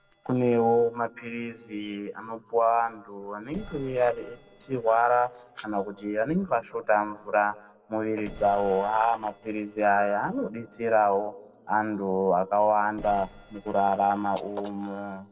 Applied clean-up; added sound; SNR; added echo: neural separator model SepFormer DNS4.